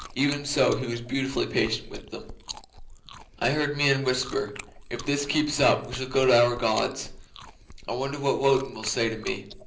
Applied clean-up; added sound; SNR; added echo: none; Chewing, mastication; 16 dB; reverberation time 0.5 s.